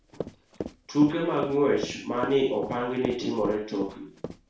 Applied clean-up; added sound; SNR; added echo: none; Run; 11 dB; reverberation time 0.4 s.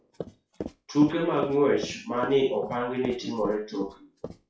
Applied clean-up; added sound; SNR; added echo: classical method WPE with log-MMSE.